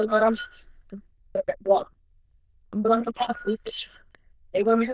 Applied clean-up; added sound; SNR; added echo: neural diffusion model UNIVERSE++.